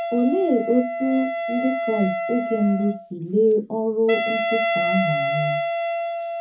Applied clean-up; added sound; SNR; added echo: none; Wind instrument, woodwind instrument; 2 dB; reverberation time 0.3 s.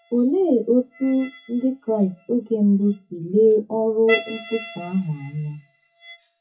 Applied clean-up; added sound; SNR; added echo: classical method WPE with log-MMSE.